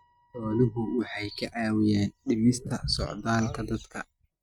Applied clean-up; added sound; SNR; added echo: neural mask model RNNoise.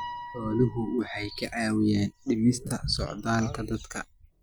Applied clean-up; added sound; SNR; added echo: none; Piano; 18 dB; none.